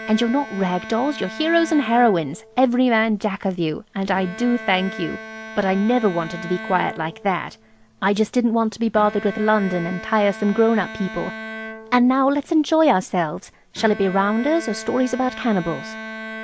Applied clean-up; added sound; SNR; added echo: none; Bowed string instrument; 14 dB; none.